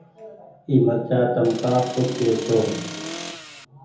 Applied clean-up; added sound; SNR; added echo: none; Accelerating, revving, vroom; 12 dB; reverberation time 0.7 s.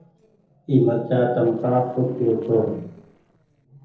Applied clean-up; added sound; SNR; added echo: neural separator model SepFormer DNS4.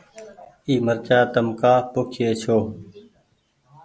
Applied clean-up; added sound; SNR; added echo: none; none; none; none.